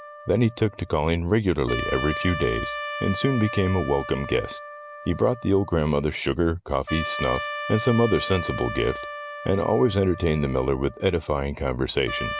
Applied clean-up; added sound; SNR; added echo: none; Trumpet; 10 dB; none.